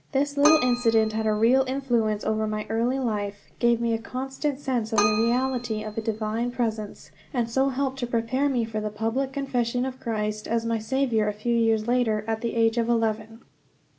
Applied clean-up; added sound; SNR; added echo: none; Keyboard (musical); 10 dB; none.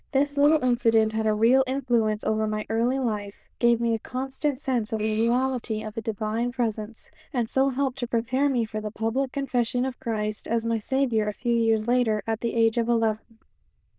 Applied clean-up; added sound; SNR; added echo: neural diffusion model UNIVERSE++.